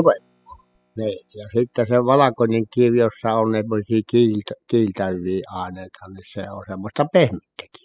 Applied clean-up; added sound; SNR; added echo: classical method spectral subtraction.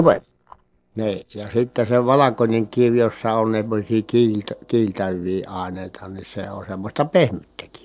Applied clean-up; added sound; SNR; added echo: neural separator model SepFormer DNS4.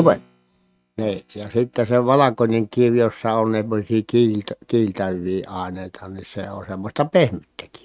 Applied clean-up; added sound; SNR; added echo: neural mask model RNNoise.